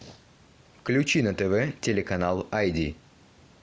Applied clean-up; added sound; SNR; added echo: none; none; none; none.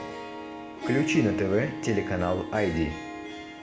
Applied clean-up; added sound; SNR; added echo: none; Harp; 6 dB; reverberation time 0.7 s.